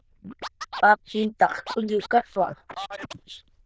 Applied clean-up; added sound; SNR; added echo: neural diffusion model UNIVERSE++.